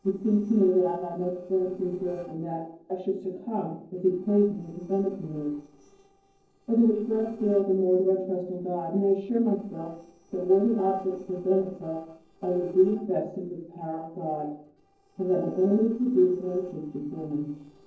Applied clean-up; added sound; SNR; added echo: neural separator model SepFormer DNS4.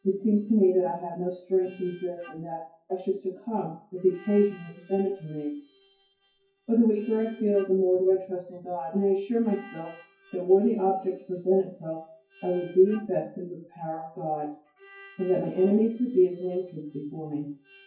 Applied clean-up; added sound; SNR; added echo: classical method WPE with log-MMSE.